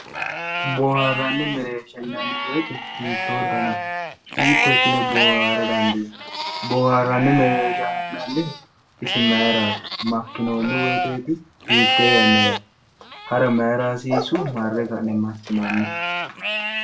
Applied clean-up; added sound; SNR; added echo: none; Livestock, farm animals, working animals; 1 dB; reverberation time 0.2 s.